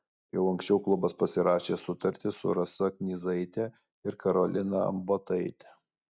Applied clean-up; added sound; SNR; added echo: none; none; none; none.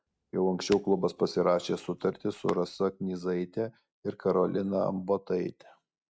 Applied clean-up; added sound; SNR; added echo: none; Hands; 19 dB; none.